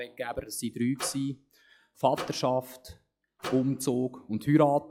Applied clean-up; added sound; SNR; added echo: classical method log-MMSE.